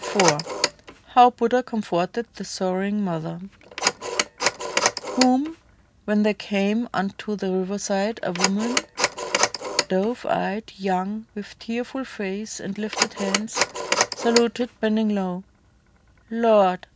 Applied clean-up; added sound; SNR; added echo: none; Telephone; 5 dB; none.